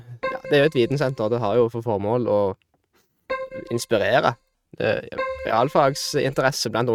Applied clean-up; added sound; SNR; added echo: neural mask model RNNoise.